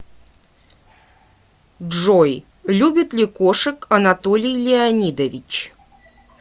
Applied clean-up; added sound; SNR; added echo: none; none; none; none.